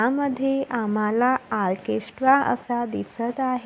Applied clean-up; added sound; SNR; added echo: none; none; none; none.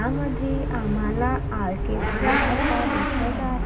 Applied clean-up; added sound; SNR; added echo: none; Motorcycle / Accelerating, revving, vroom; -3 dB; reverberation time 0.4 s.